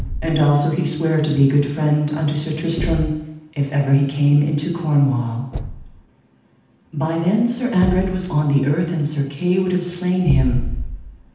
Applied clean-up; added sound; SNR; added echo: none; Thump, thud; 10 dB; reverberation time 0.9 s.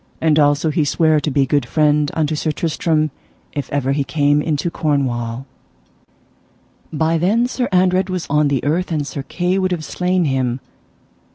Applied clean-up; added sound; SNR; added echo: none; none; none; none.